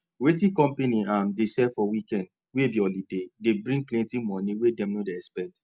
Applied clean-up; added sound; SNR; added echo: none; none; none; none.